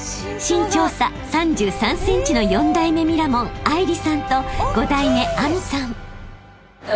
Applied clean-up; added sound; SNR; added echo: none; Engine starting / Car; 12 dB; none.